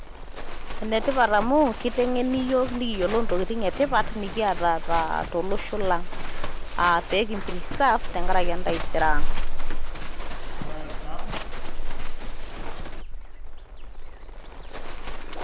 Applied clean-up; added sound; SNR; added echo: none; Livestock, farm animals, working animals; -3 dB; none.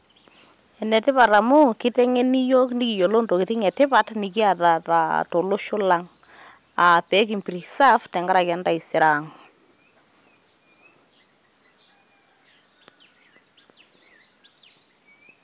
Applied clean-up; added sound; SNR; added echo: none; none; none; none.